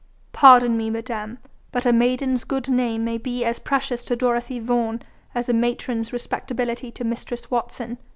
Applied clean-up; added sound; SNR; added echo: none; none; none; none.